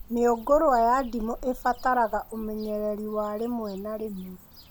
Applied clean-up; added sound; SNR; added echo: none; Cricket / Bird; 17 dB; none.